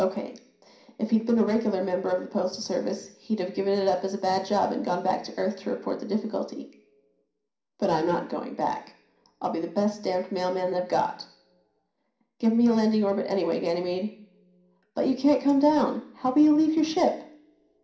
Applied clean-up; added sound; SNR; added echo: none; none; none; reverberation time 0.5 s.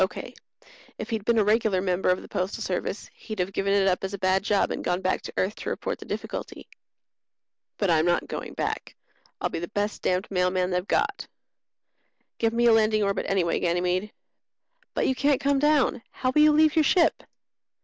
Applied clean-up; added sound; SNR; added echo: none; none; none; none.